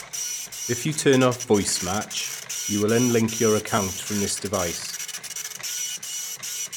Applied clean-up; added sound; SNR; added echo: none; Printer; 7 dB; none.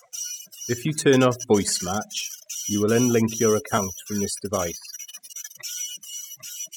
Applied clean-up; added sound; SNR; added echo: classical method spectral subtraction.